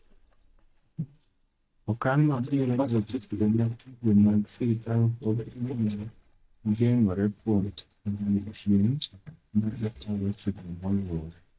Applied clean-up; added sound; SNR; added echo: neural mask model DeepFilterNet 3.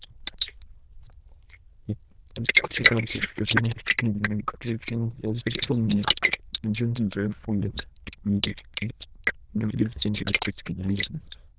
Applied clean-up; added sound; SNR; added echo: neural diffusion model UNIVERSE++.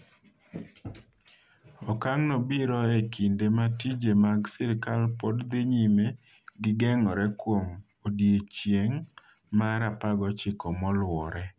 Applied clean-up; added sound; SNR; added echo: none; none; none; none.